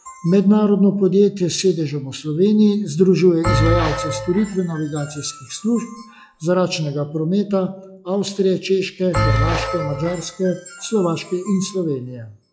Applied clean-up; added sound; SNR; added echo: classical method log-MMSE.